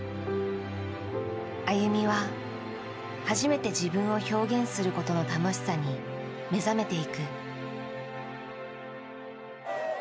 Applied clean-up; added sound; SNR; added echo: none; none; none; none.